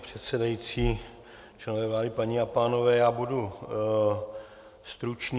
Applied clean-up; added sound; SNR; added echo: none; none; none; none.